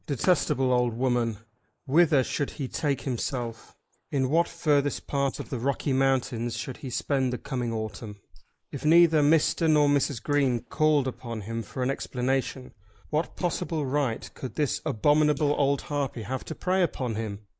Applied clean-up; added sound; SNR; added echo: neural mask model Resemble Enhance denoiser.